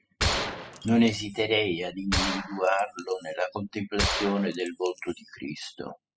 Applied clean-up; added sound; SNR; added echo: classical method spectral subtraction.